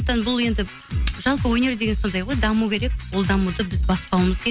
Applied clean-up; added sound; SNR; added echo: none; none; none; none.